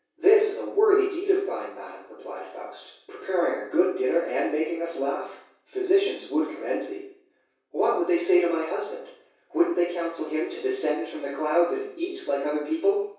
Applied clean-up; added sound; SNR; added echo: none; none; none; reverberation time 0.6 s.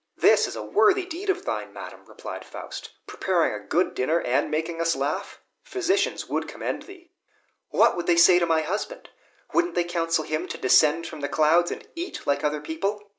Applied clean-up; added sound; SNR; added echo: none; none; none; none.